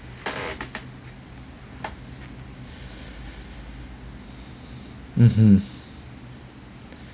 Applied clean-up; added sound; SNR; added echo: none; none; none; none.